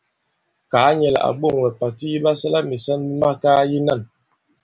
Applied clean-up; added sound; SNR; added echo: none; none; none; none.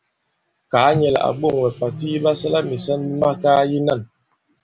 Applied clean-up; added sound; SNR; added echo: none; Microwave oven; 13 dB; none.